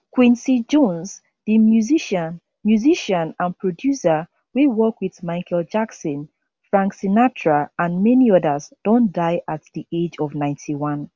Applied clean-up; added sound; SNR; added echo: none; none; none; none.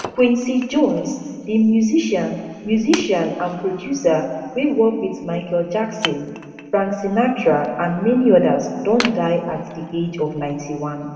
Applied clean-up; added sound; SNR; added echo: none; Wood; 17 dB; reverberation time 2.1 s.